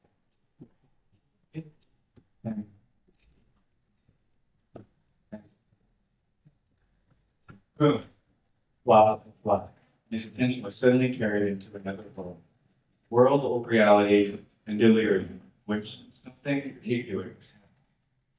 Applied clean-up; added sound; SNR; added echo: neural mask model DeepFilterNet 3.